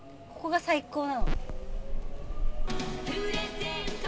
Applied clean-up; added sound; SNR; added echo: none; Subway, metro, underground; 18 dB; none.